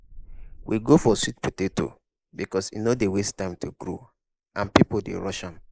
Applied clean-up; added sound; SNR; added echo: neural mask model Resemble Enhance denoiser.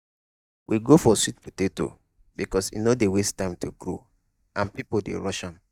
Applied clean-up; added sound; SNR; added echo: neural mask model DeepFilterNet 3.